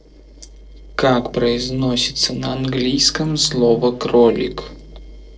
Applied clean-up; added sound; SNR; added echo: neural separator model SepFormer DNS4.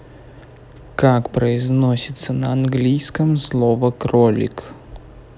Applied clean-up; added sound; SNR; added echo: none; none; none; none.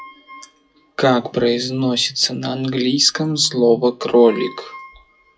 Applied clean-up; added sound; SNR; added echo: classical method WPE with log-MMSE.